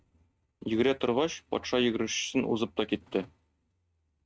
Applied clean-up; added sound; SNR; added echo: neural mask model RNNoise.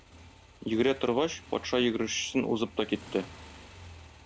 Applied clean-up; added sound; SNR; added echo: none; Motorcycle; 19 dB; none.